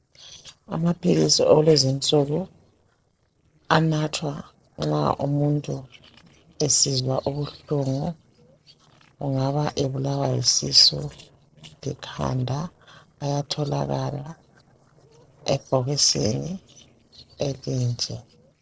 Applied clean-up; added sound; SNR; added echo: neural separator model SepFormer DNS4.